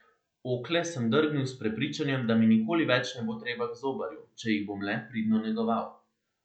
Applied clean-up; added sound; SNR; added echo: none; none; none; none.